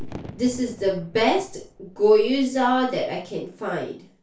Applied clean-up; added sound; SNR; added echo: none; Fireworks; 19 dB; reverberation time 0.3 s.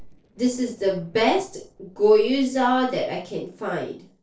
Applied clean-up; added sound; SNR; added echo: neural separator model SepFormer DNS4.